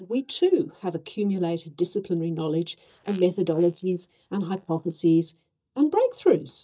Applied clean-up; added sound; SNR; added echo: neural mask model DeepFilterNet 3.